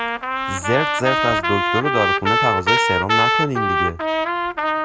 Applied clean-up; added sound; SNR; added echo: none; Trumpet; -4 dB; none.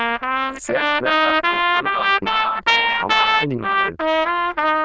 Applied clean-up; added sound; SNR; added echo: neural diffusion model UNIVERSE++.